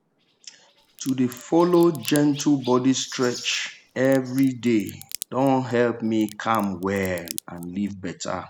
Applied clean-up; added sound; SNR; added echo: none; Crack + Chirp, tweet; 19 dB; none.